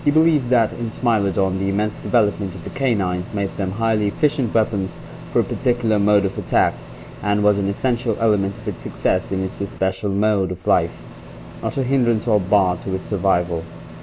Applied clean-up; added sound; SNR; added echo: none; Microwave oven; 15 dB; none.